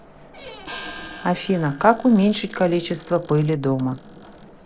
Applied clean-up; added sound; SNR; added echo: neural separator model SepFormer DNS4.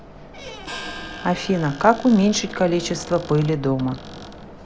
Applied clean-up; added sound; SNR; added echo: none; Squeak + Gong; 15 dB; none.